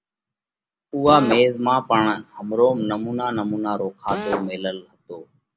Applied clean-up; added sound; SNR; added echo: none; Drill; 12 dB; none.